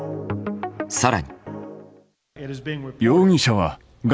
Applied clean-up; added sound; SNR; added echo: none; none; none; none.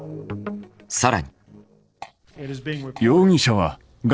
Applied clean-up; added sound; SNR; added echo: neural separator model SepFormer DNS4.